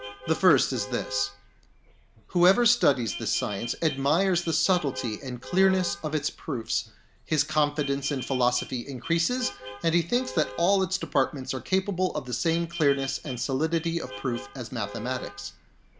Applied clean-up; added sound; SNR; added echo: none; Vehicle horn, car horn, honking; 16 dB; none.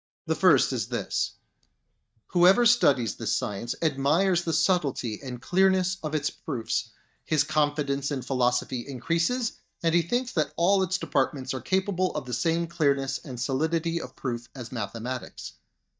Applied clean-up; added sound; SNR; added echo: neural mask model DeepFilterNet 3.